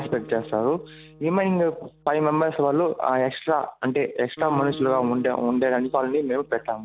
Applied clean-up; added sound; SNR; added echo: none; Acoustic guitar; 18 dB; none.